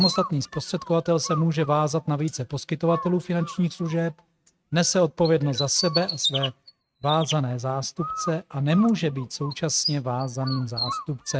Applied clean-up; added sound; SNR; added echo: neural mask model RNNoise.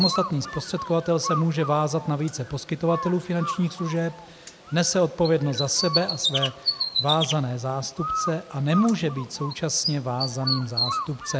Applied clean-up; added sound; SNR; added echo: none; Bird; 6 dB; none.